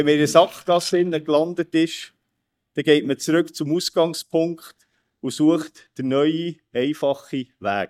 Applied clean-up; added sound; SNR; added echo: neural mask model DeepFilterNet 3.